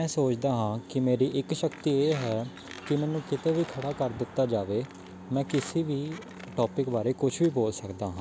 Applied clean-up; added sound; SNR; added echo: none; Squeak + Car passing by; 20 dB; none.